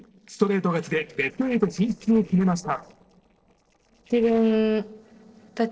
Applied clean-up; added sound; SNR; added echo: neural separator model SepFormer DNS4.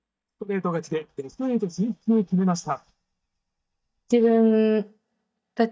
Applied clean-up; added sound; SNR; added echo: neural mask model DeepFilterNet 3.